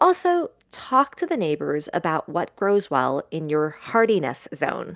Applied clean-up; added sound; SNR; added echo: none; none; none; none.